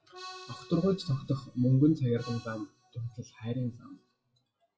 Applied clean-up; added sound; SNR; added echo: classical method WPE with log-MMSE.